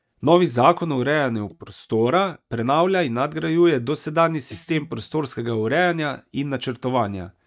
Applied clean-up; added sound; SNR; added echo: neural mask model DeepFilterNet 3.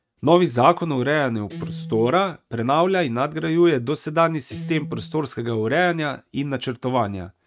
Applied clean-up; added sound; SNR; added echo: neural mask model RNNoise.